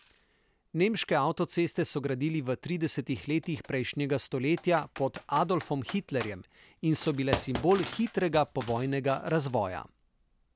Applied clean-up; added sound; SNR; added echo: none; Computer keyboard; 15 dB; none.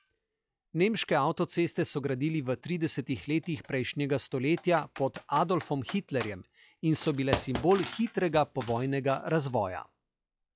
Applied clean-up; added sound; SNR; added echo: classical method log-MMSE.